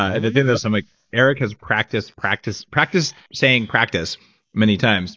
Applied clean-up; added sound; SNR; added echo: neural mask model Resemble Enhance denoiser.